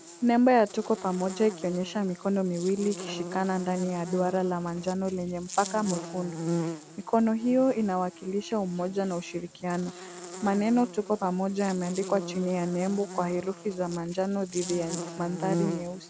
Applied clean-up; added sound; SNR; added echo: none; Buzz; 10 dB; none.